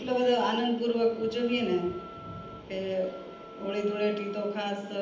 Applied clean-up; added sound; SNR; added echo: none; Wind instrument, woodwind instrument; 18 dB; reverberation time 0.8 s.